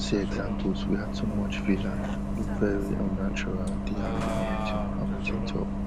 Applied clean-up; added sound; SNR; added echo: none; Bus; -2 dB; none.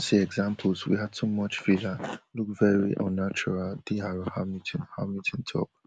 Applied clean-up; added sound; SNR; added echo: none; none; none; none.